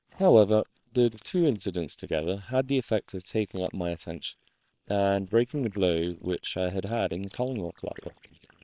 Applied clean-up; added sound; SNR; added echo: neural separator model SepFormer WHAM!.